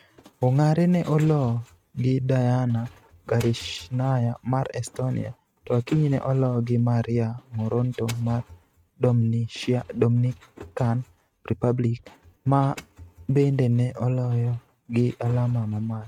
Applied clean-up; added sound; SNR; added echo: neural mask model RNNoise.